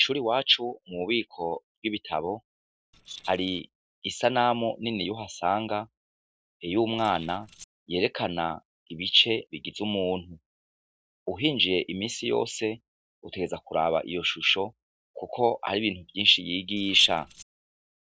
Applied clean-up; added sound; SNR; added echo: neural separator model SepFormer DNS4.